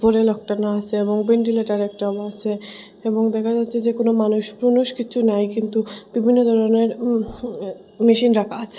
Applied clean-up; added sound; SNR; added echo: none; none; none; none.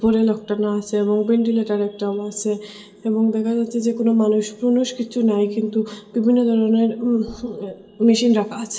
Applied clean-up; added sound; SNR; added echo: none; none; none; reverberation time 0.7 s.